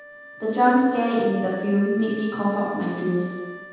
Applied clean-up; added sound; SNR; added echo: none; Wind instrument, woodwind instrument; 17 dB; reverberation time 1.2 s.